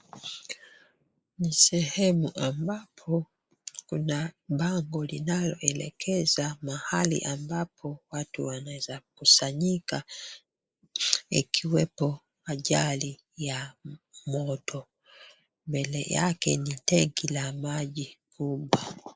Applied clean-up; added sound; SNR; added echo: neural mask model Resemble Enhance denoiser.